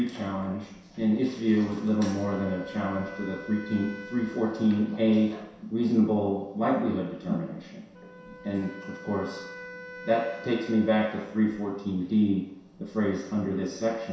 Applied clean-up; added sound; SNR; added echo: none; Wind instrument, woodwind instrument; 19 dB; reverberation time 0.7 s.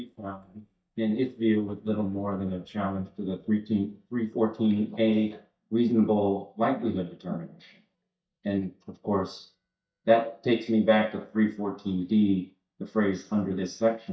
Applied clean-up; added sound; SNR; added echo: neural mask model DeepFilterNet 3.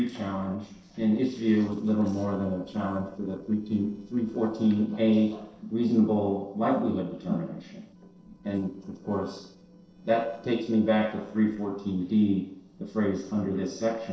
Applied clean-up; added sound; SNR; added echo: neural separator model SepFormer DNS4.